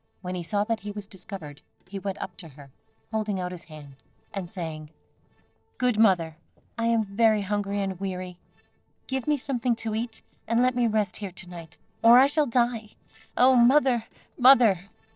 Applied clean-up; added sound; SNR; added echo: neural separator model SepFormer DNS4.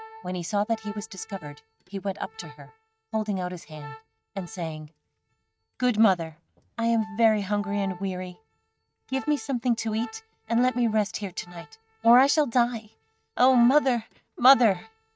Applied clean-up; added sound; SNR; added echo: neural mask model RNNoise.